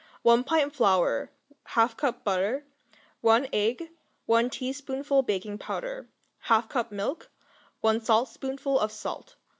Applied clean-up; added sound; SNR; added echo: none; none; none; none.